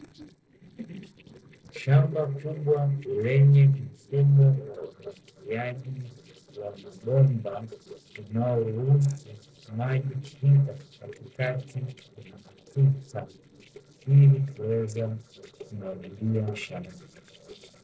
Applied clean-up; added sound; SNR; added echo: neural separator model SepFormer DNS4.